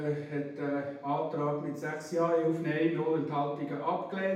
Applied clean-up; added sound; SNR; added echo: none; none; none; reverberation time 0.8 s.